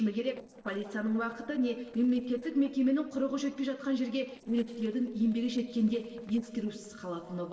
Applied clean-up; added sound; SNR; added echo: neural separator model SepFormer DNS4.